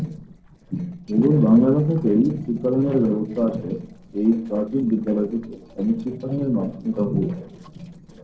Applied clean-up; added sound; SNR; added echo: neural separator model SepFormer DNS4.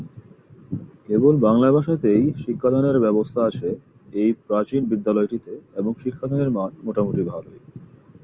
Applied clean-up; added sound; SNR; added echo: none; none; none; none.